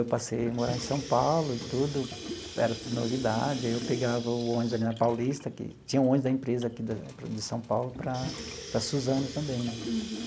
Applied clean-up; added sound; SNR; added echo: none; Sink (filling or washing) / Water tap, faucet; 11 dB; none.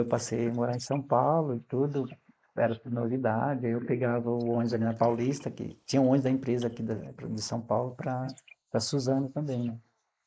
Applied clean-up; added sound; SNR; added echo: neural mask model Resemble Enhance denoiser.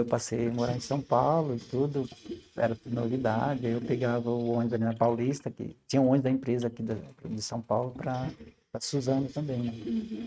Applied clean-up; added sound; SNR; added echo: neural mask model RNNoise.